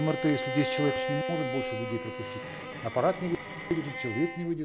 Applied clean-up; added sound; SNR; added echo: none; Bowed string instrument; 4 dB; none.